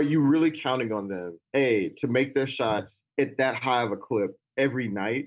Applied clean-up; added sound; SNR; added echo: none; none; none; none.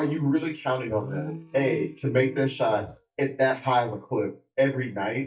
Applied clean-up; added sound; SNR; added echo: neural mask model DeepFilterNet 3.